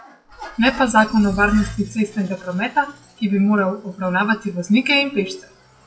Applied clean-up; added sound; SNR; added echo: classical method WPE with log-MMSE.